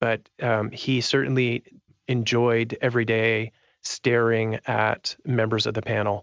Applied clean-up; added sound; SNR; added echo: none; none; none; none.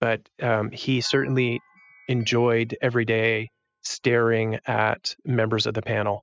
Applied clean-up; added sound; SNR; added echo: classical method spectral subtraction.